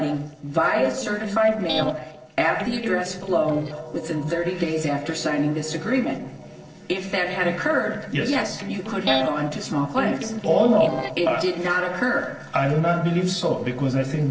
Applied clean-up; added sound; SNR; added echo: neural separator model SepFormer DNS4.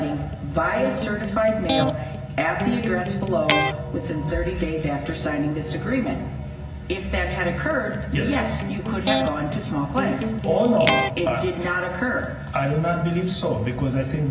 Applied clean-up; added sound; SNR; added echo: none; Electric guitar; 4 dB; reverberation time 0.4 s.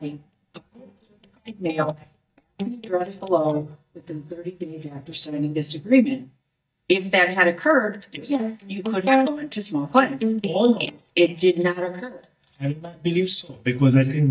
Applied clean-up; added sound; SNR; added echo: neural mask model DeepFilterNet 3.